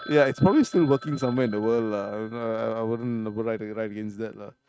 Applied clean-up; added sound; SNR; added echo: neural mask model RNNoise.